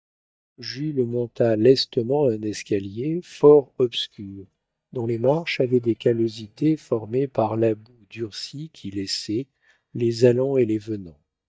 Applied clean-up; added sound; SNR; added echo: neural mask model DeepFilterNet 3.